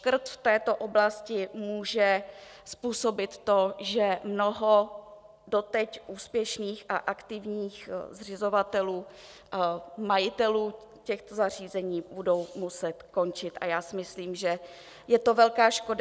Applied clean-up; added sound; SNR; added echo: none; none; none; none.